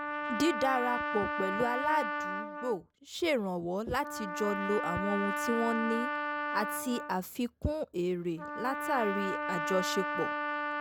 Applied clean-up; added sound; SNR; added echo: none; Trumpet; 2 dB; none.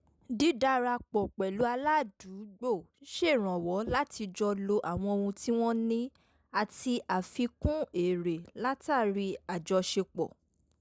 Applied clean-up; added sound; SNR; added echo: none; none; none; none.